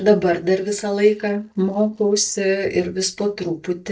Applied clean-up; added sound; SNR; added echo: neural mask model DeepFilterNet 3.